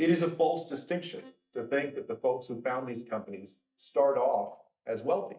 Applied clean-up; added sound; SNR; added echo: neural mask model DeepFilterNet 3.